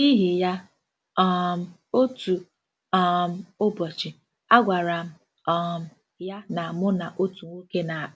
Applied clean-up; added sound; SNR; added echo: none; none; none; none.